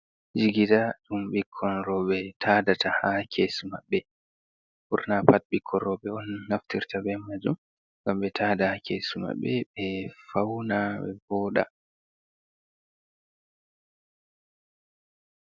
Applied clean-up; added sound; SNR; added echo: none; none; none; none.